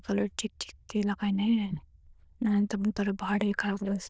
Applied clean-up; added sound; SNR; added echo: neural diffusion model UNIVERSE++.